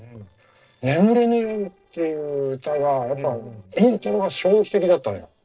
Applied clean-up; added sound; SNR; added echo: neural separator model SepFormer DNS4.